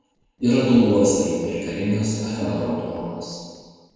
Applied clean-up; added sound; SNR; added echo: neural separator model SepFormer DNS4.